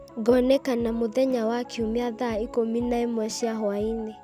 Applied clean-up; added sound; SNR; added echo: none; Drum / Drum kit + Piano; 17 dB; none.